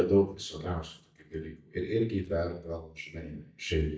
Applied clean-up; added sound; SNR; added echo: neural mask model DeepFilterNet 3.